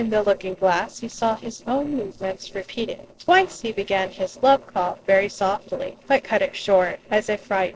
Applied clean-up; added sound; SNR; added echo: neural separator model SepFormer DNS4.